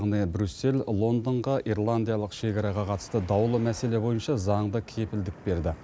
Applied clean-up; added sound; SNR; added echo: none; none; none; none.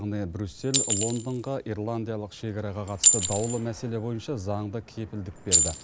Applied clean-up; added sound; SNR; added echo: none; Chink, clink; -3 dB; none.